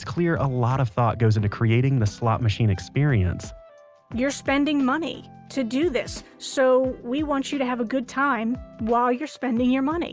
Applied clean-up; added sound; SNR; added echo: none; none; none; none.